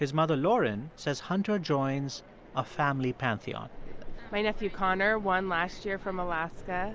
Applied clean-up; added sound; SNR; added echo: none; none; none; none.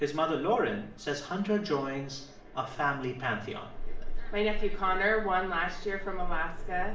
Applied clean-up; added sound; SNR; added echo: none; none; none; reverberation time 0.5 s.